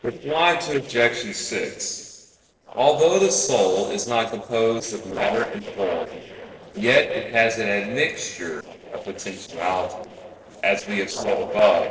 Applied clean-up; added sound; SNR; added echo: neural separator model SepFormer DNS4.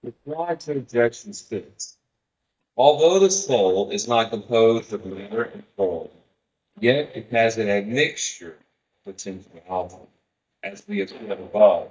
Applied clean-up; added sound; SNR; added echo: neural mask model DeepFilterNet 3.